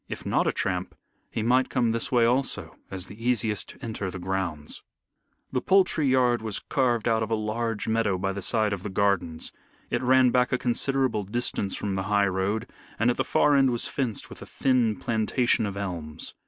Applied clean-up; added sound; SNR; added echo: none; none; none; none.